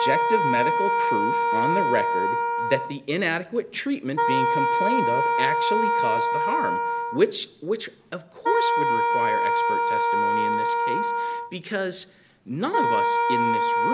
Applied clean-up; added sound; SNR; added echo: none; Wind instrument, woodwind instrument; -5 dB; none.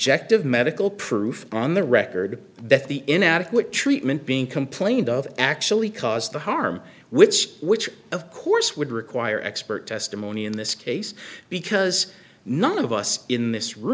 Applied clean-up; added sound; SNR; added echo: none; none; none; none.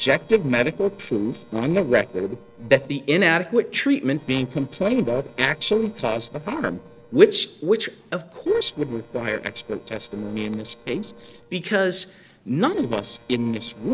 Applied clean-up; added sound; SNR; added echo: neural separator model SepFormer DNS4.